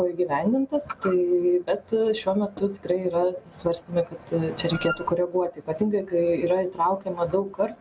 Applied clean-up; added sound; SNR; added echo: none; Wind instrument, woodwind instrument; 10 dB; none.